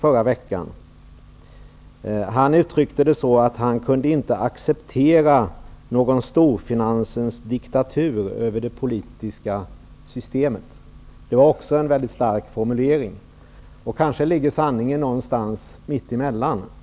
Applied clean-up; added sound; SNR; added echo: none; none; none; none.